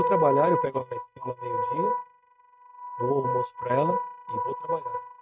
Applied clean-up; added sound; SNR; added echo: neural mask model RNNoise.